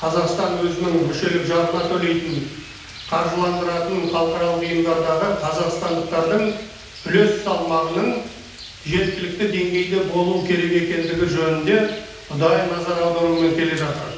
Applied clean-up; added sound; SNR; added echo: none; Rain; 18 dB; reverberation time 0.8 s.